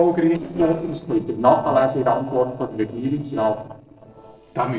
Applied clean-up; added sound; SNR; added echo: neural separator model SepFormer DNS4.